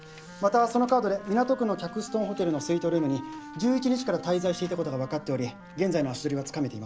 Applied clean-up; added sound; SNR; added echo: none; Wind instrument, woodwind instrument; 16 dB; none.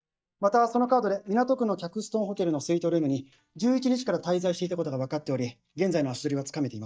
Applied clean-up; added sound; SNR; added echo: neural mask model DeepFilterNet 3.